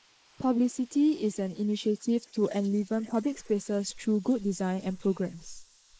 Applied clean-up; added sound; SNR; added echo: neural mask model Resemble Enhance denoiser.